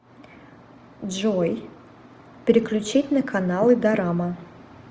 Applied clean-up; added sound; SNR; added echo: none; none; none; none.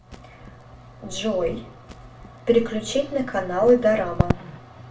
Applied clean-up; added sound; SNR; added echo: none; Crackle; 9 dB; reverberation time 0.2 s.